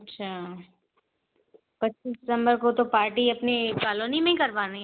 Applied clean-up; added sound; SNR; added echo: none; none; none; none.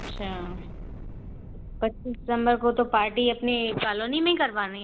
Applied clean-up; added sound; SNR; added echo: none; Explosion; 13 dB; none.